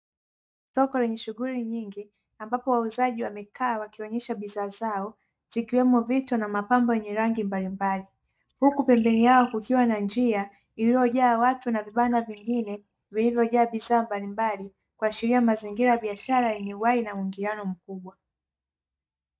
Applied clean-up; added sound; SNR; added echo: neural mask model DeepFilterNet 3.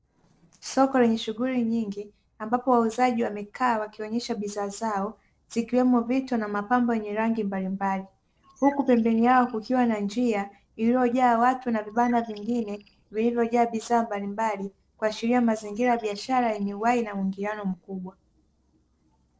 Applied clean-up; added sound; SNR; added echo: neural separator model SepFormer DNS4.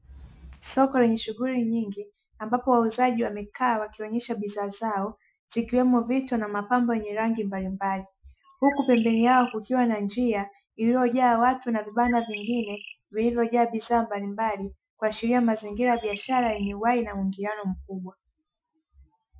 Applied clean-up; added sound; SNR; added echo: classical method Wiener filter.